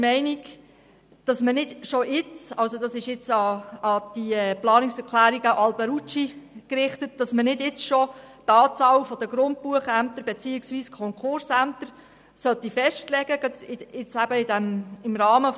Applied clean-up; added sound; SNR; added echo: none; none; none; none.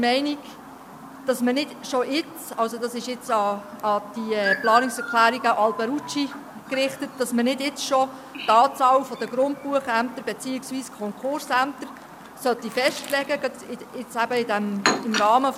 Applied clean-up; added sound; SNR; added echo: none; Chirp, tweet; 11 dB; none.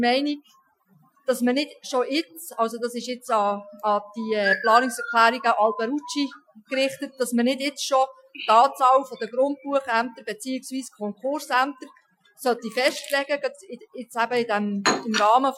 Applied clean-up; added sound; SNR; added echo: classical method Wiener filter.